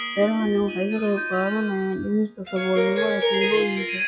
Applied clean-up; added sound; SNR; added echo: classical method log-MMSE.